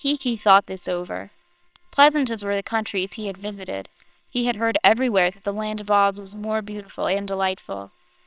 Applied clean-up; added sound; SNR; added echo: neural separator model SepFormer WHAMR!.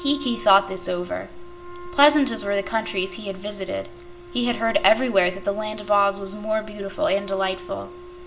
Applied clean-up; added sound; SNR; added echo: none; Wind instrument, woodwind instrument; 17 dB; reverberation time 0.3 s.